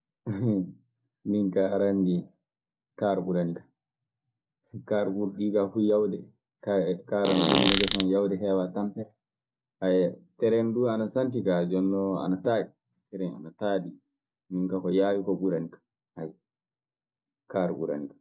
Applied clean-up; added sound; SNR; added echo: none; Fart; -1 dB; none.